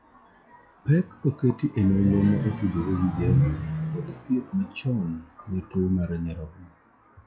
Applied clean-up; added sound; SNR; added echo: classical method log-MMSE.